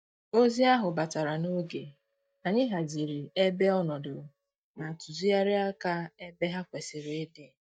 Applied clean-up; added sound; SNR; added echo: neural mask model DeepFilterNet 3.